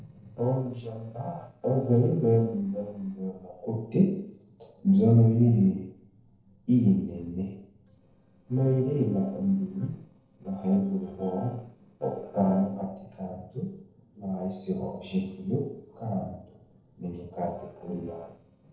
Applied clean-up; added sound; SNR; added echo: neural separator model SepFormer DNS4.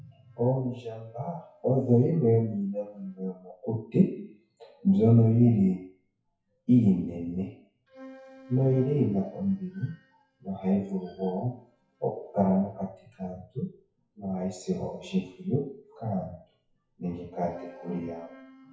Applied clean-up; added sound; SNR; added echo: classical method WPE with log-MMSE.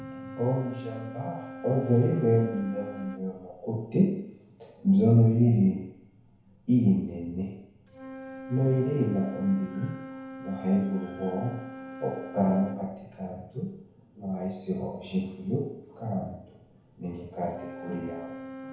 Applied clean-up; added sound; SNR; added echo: none; Wind instrument, woodwind instrument; 16 dB; reverberation time 0.9 s.